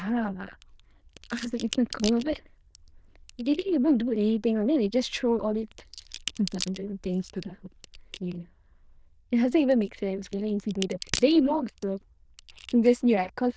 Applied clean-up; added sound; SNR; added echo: neural diffusion model UNIVERSE++.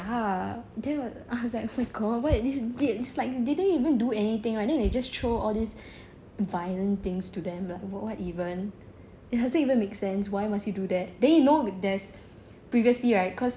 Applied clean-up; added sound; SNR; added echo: none; none; none; none.